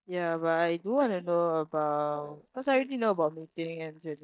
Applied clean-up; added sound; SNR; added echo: neural mask model DeepFilterNet 3.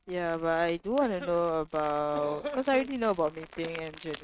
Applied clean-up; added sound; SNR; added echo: neural mask model RNNoise.